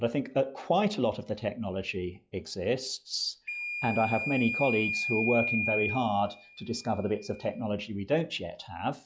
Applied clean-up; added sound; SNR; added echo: classical method log-MMSE.